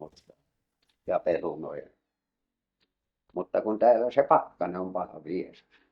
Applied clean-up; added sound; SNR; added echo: neural mask model DeepFilterNet 3.